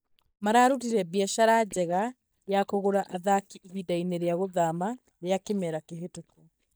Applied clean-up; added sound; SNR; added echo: neural mask model DeepFilterNet 3.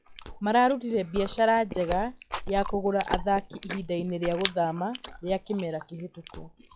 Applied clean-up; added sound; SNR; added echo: classical method log-MMSE.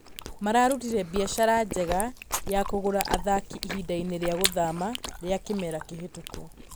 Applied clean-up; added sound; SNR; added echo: none; Chewing, mastication; 7 dB; none.